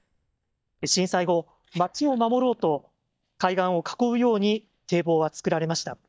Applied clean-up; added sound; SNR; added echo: neural mask model DeepFilterNet 3.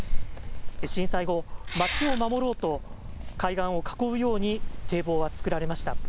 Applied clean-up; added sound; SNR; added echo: none; Meow / Purr; -2 dB; none.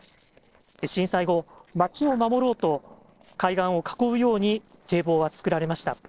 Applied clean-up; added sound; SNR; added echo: neural separator model SepFormer DNS4.